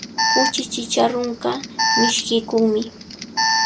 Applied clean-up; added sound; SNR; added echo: none; Alarm; 1 dB; none.